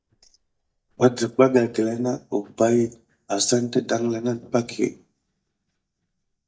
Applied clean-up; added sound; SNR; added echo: neural mask model DeepFilterNet 3.